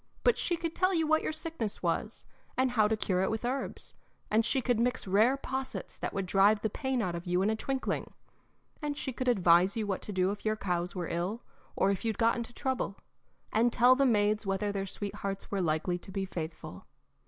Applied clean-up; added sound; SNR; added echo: none; none; none; none.